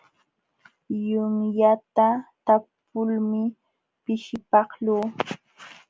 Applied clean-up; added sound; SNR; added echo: none; none; none; none.